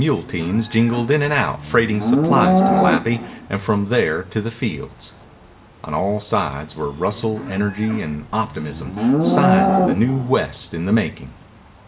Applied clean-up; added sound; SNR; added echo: none; Livestock, farm animals, working animals; 1 dB; reverberation time 0.5 s.